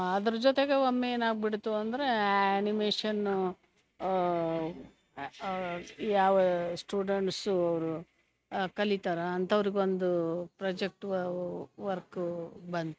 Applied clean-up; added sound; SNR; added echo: neural mask model RNNoise.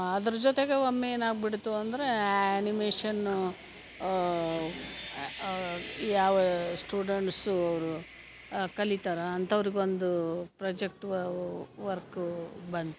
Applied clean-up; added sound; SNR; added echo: none; Sawing; 18 dB; none.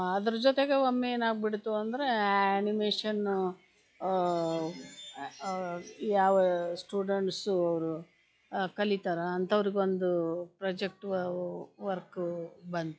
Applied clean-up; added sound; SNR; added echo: classical method log-MMSE.